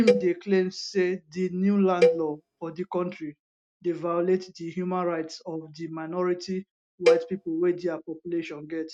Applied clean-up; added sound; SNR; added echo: neural mask model RNNoise.